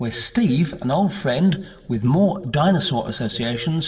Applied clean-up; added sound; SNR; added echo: none; none; none; reverberation time 2.4 s.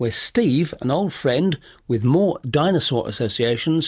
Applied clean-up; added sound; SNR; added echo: none; none; none; none.